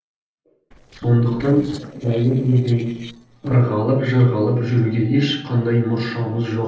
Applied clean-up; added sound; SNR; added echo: neural separator model SepFormer DNS4.